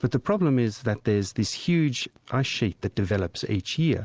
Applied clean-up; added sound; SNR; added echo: none; none; none; none.